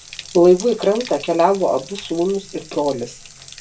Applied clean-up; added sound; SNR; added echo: none; Bathtub (filling or washing); 19 dB; reverberation time 0.2 s.